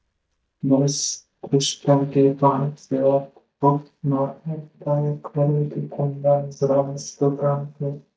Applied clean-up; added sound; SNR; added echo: neural mask model DeepFilterNet 3.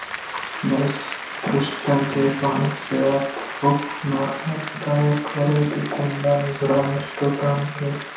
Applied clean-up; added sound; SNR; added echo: none; Applause; 10 dB; reverberation time 0.7 s.